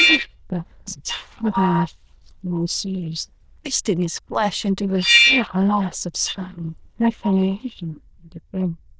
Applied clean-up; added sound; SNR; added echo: neural diffusion model UNIVERSE++.